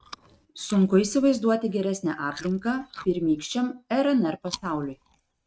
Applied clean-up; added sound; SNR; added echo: neural mask model RNNoise.